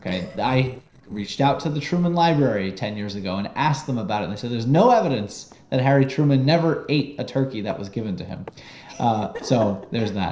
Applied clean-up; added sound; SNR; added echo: neural separator model SepFormer DNS4.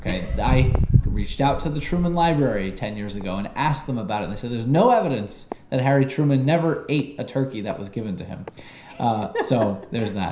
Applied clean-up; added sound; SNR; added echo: none; Walk, footsteps; 6 dB; reverberation time 0.5 s.